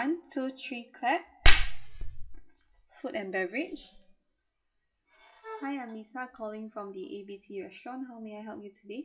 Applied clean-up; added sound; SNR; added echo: classical method WPE with log-MMSE.